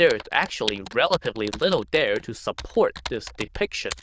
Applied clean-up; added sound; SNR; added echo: neural diffusion model UNIVERSE++.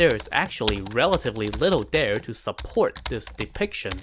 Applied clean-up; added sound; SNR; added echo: none; Computer keyboard; 11 dB; none.